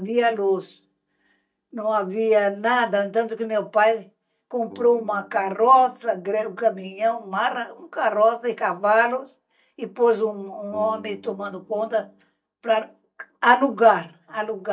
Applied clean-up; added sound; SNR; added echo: neural mask model DeepFilterNet 3.